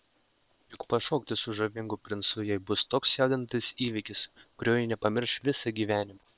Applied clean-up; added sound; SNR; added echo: neural separator model SepFormer WHAM!.